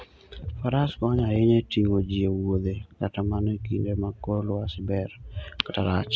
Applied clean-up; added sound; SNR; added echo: none; none; none; none.